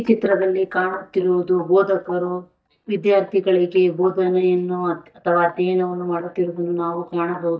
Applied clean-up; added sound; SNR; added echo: neural mask model DeepFilterNet 3.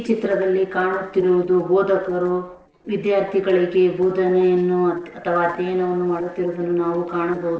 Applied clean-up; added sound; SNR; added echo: neural separator model SepFormer DNS4.